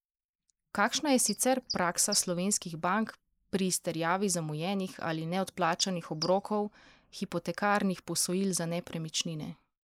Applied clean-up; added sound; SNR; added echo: neural mask model Resemble Enhance denoiser.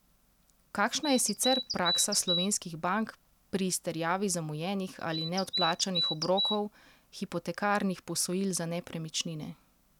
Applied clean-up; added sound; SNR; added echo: none; Bird vocalization, bird call, bird song; 1 dB; none.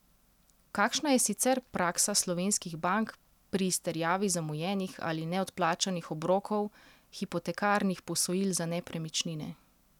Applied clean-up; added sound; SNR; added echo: none; none; none; none.